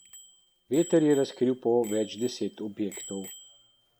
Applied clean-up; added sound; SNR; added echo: none; Bicycle bell; 19 dB; none.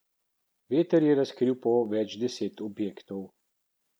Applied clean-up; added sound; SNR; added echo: none; none; none; none.